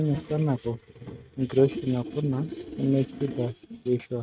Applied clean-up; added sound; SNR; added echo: neural mask model RNNoise.